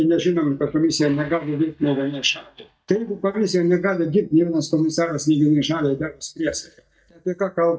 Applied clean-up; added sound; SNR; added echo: neural mask model DeepFilterNet 3.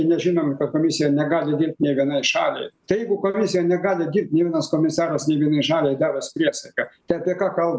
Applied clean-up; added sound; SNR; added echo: none; none; none; none.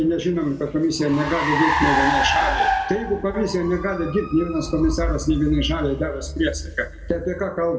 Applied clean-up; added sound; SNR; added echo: none; Car; 3 dB; reverberation time 1.1 s.